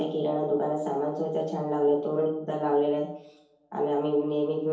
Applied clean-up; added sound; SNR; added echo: none; none; none; reverberation time 2.2 s.